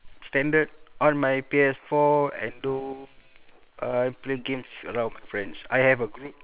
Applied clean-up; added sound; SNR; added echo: neural separator model SepFormer WHAM!.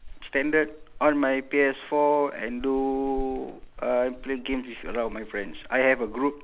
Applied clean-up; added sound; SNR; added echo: none; Bell; 15 dB; none.